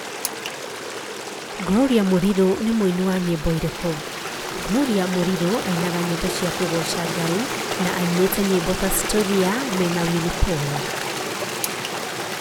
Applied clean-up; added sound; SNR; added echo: none; Stream; 5 dB; none.